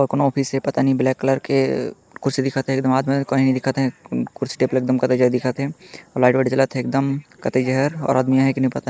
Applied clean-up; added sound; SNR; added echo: neural mask model Resemble Enhance denoiser.